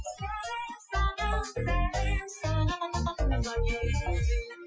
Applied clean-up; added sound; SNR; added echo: classical method Wiener filter.